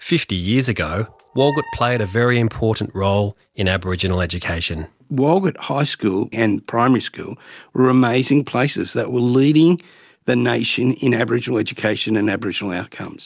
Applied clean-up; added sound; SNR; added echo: none; Squeak; 15 dB; none.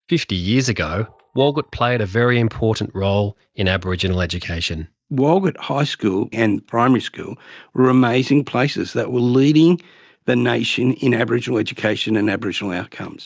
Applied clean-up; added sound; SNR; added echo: neural mask model DeepFilterNet 3.